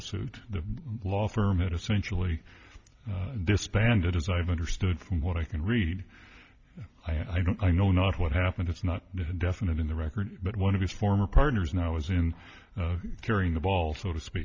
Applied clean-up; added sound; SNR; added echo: none; none; none; none.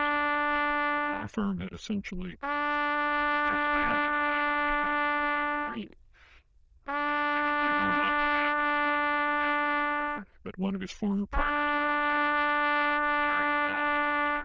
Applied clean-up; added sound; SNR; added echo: neural diffusion model UNIVERSE++.